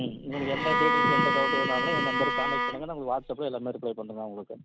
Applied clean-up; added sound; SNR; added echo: none; Bowed string instrument; -4 dB; none.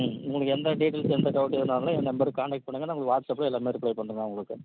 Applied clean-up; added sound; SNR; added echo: none; none; none; none.